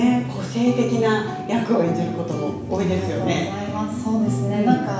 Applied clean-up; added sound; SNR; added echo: none; Thunder; 17 dB; reverberation time 0.7 s.